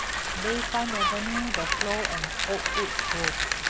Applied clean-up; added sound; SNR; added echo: none; Bicycle + Gull, seagull; -5 dB; none.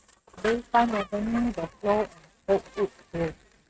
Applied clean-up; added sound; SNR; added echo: neural mask model RNNoise.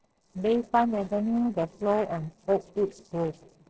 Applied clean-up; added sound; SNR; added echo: neural separator model SepFormer DNS4.